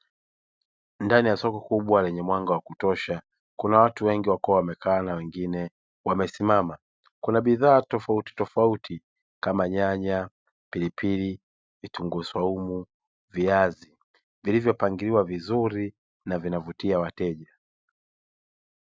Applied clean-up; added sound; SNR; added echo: none; none; none; none.